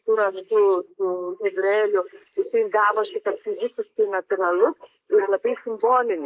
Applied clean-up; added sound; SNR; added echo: neural mask model Resemble Enhance denoiser.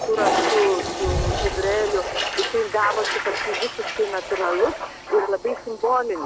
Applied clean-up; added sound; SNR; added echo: none; Toilet flush; 2 dB; none.